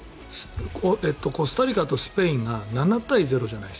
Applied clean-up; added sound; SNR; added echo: none; none; none; none.